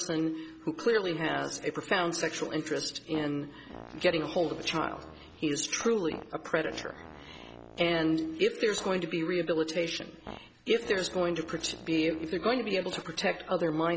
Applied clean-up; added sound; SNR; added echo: none; Fart; 18 dB; none.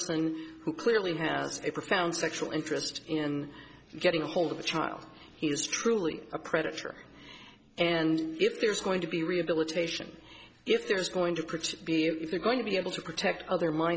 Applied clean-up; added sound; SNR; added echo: none; none; none; none.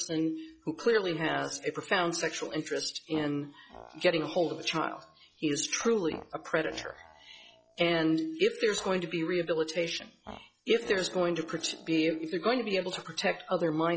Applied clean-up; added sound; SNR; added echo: classical method log-MMSE.